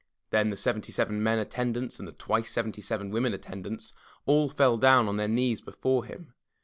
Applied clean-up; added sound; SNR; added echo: none; none; none; none.